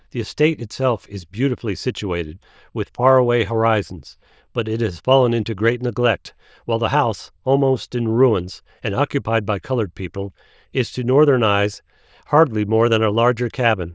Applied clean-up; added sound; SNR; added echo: neural diffusion model UNIVERSE++.